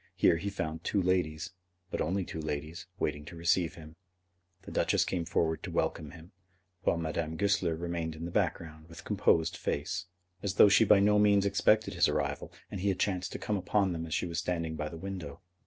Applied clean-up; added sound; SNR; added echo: none; none; none; none.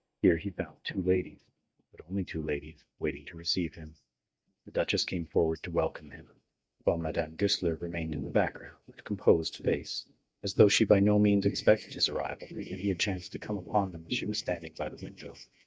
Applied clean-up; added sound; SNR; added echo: neural mask model DeepFilterNet 3.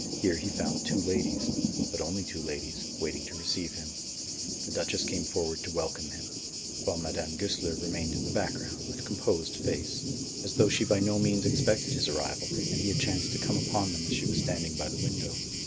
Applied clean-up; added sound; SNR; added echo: none; Thunder; 0 dB; none.